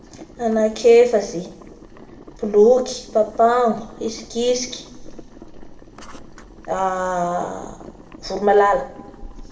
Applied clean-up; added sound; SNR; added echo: none; Boiling; 19 dB; reverberation time 1.0 s.